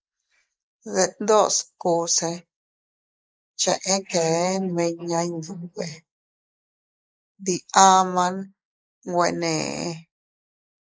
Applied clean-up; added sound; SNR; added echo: neural mask model Resemble Enhance denoiser.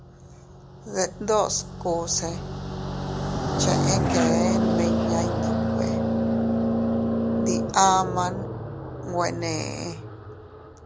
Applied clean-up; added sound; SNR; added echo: none; Car passing by; -2 dB; none.